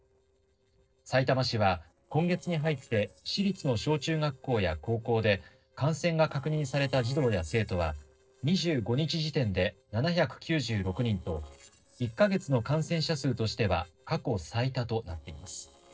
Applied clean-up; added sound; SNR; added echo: neural separator model SepFormer DNS4.